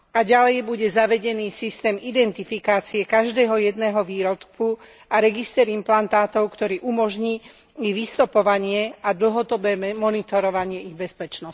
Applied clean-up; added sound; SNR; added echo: none; none; none; none.